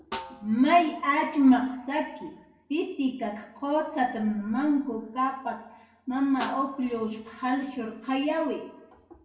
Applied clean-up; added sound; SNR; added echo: none; Snare drum; 18 dB; reverberation time 0.8 s.